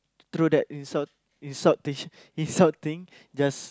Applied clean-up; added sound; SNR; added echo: none; none; none; none.